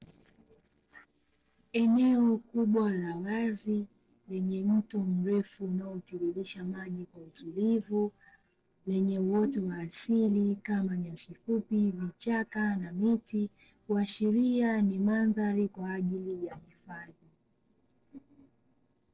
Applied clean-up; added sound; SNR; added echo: neural separator model SepFormer DNS4.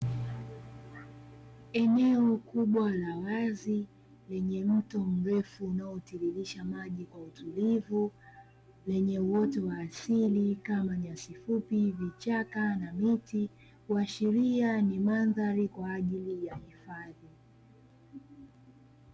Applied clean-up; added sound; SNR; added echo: none; none; none; none.